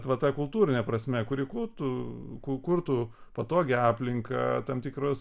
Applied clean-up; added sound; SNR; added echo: none; none; none; none.